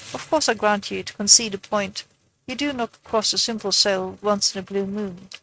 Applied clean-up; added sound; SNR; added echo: neural mask model RNNoise.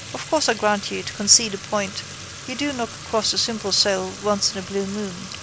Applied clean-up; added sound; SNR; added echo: none; Fill (with liquid) / Trickle, dribble / Sink (filling or washing); 13 dB; none.